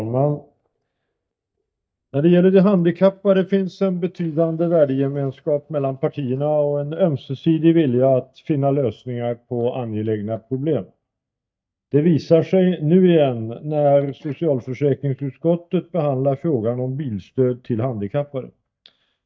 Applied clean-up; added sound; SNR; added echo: neural mask model DeepFilterNet 3.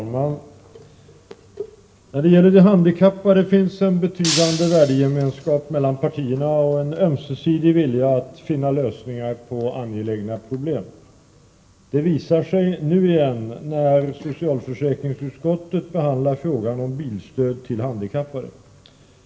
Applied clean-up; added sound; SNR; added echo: none; Shatter; 7 dB; reverberation time 0.9 s.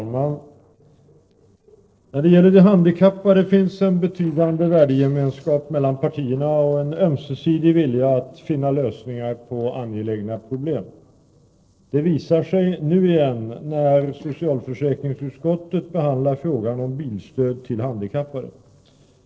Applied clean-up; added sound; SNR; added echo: neural separator model SepFormer DNS4.